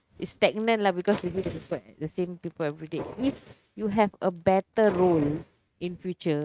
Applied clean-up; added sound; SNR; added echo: neural mask model RNNoise.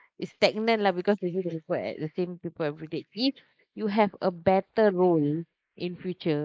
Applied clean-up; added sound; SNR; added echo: neural mask model Resemble Enhance denoiser.